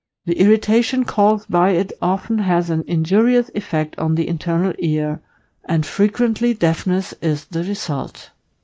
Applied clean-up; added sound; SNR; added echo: neural mask model DeepFilterNet 3.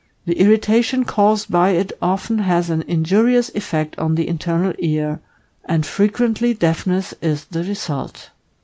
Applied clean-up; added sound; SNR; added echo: none; none; none; none.